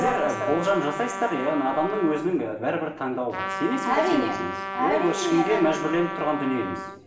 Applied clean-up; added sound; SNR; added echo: none; Trumpet; 8 dB; reverberation time 1.0 s.